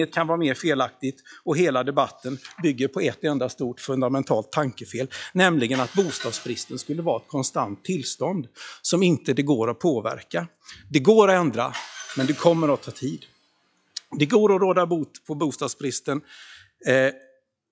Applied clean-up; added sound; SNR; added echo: classical method log-MMSE.